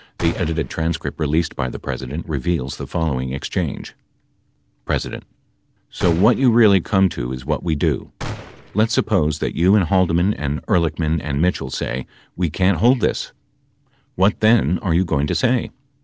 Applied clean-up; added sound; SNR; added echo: none; Gunshot, gunfire; 14 dB; none.